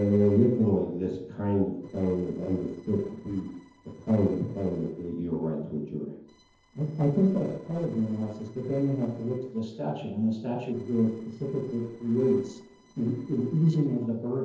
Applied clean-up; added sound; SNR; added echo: neural separator model SepFormer DNS4.